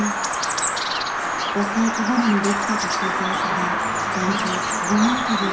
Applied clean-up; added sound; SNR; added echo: none; Bird vocalization, bird call, bird song; -1 dB; reverberation time 0.7 s.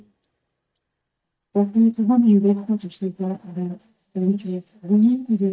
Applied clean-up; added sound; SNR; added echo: neural mask model DeepFilterNet 3.